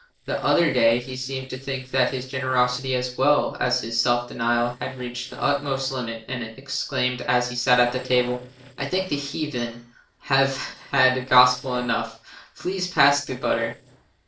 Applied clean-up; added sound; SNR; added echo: neural separator model SepFormer DNS4.